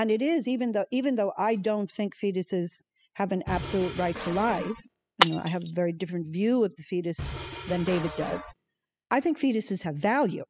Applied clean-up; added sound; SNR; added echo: classical method spectral subtraction.